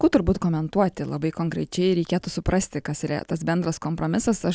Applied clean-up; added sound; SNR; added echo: none; none; none; none.